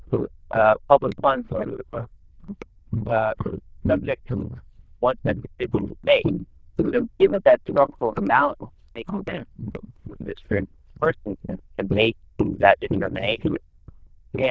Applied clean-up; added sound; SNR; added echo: neural diffusion model UNIVERSE++.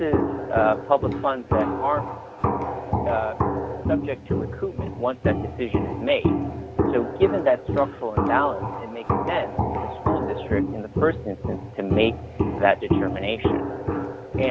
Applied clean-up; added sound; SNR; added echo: none; Walk, footsteps; 0 dB; none.